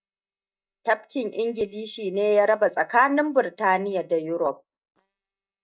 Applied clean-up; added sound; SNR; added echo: neural mask model DeepFilterNet 3.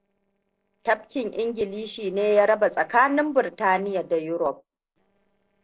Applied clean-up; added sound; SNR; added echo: neural separator model SepFormer DNS4.